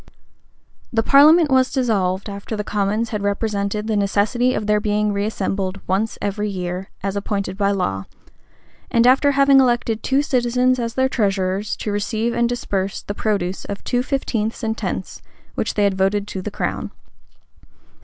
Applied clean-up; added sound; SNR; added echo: none; none; none; none.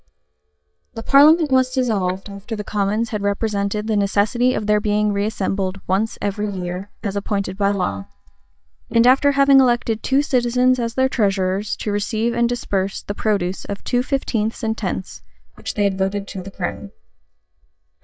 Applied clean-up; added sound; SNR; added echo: neural mask model DeepFilterNet 3.